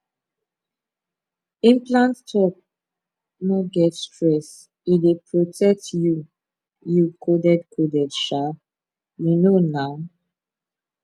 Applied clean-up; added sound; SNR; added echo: none; none; none; none.